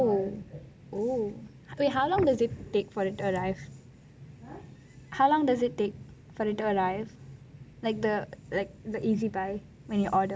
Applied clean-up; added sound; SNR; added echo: none; none; none; none.